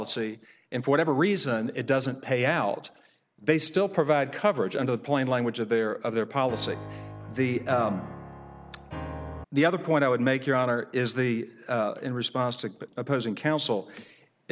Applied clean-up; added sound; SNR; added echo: none; Piano; 12 dB; none.